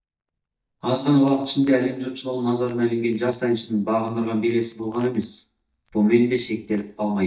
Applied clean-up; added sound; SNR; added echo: neural mask model DeepFilterNet 3.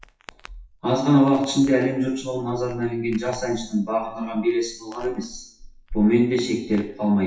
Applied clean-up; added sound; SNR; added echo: classical method WPE with log-MMSE.